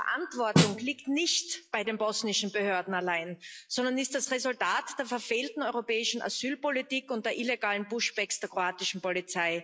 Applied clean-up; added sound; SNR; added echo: classical method log-MMSE.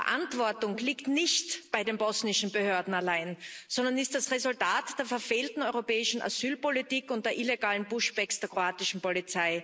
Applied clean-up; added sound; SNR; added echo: none; none; none; none.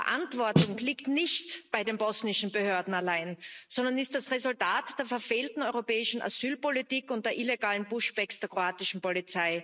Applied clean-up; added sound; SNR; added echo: neural mask model RNNoise.